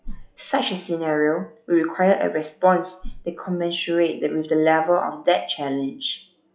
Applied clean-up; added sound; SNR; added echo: classical method log-MMSE.